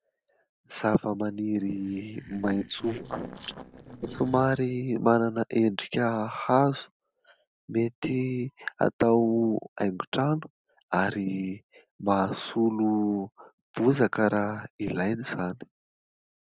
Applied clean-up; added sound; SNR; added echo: neural separator model SepFormer DNS4.